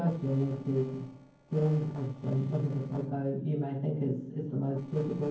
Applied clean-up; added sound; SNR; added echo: neural separator model SepFormer DNS4.